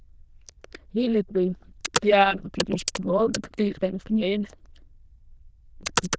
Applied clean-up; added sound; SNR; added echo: neural diffusion model UNIVERSE++.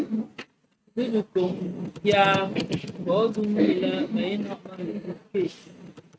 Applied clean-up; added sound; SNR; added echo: neural mask model RNNoise.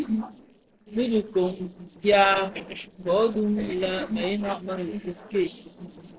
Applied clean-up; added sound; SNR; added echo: neural separator model SepFormer DNS4.